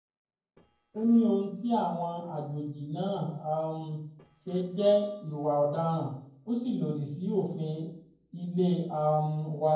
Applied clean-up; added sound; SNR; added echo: neural separator model SepFormer DNS4.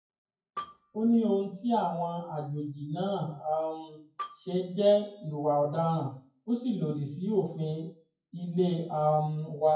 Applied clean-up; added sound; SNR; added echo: classical method WPE with log-MMSE.